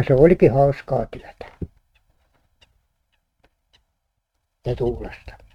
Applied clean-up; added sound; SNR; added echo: neural mask model RNNoise.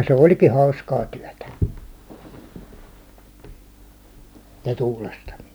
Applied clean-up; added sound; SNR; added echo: none; none; none; none.